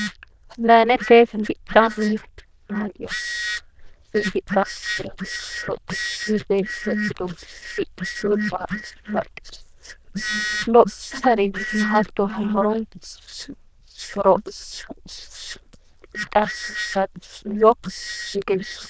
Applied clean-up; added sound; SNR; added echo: neural diffusion model UNIVERSE++.